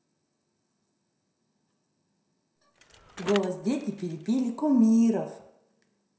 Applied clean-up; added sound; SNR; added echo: none; Bicycle; 15 dB; reverberation time 0.7 s.